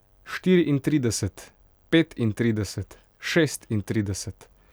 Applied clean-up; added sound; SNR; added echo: none; none; none; none.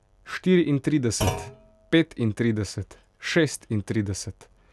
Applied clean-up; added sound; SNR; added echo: none; Thump, thud; 9 dB; none.